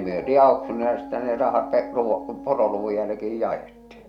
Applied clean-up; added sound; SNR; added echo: none; Dog; 14 dB; none.